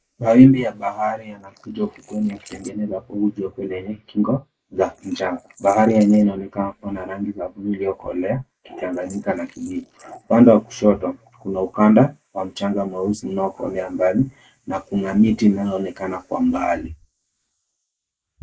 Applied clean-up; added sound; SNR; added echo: neural mask model Resemble Enhance denoiser.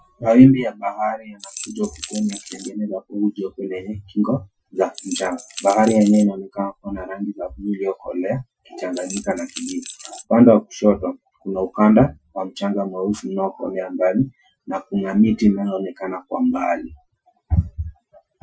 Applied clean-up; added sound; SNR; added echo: classical method Wiener filter.